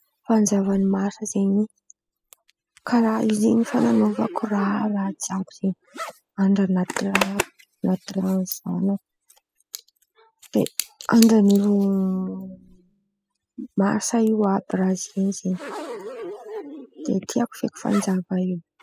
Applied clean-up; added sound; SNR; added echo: classical method spectral subtraction.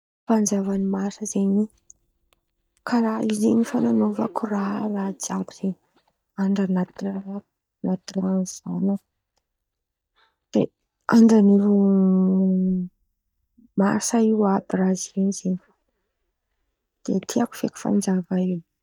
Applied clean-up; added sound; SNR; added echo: neural mask model DeepFilterNet 3.